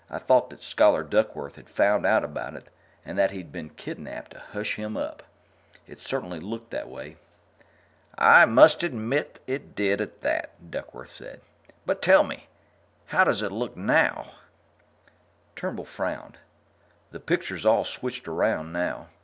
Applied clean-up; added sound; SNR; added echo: none; none; none; none.